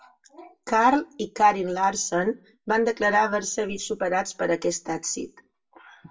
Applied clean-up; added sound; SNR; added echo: none; none; none; reverberation time 0.1 s.